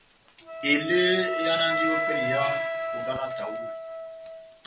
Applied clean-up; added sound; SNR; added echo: none; Wind instrument, woodwind instrument; 1 dB; none.